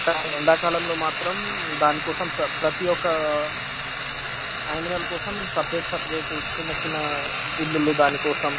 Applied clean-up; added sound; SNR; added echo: none; Frying (food); 3 dB; none.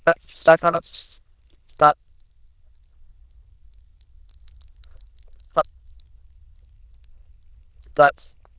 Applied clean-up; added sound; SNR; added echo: neural diffusion model UNIVERSE++.